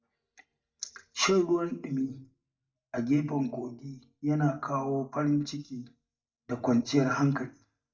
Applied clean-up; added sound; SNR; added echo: neural mask model DeepFilterNet 3.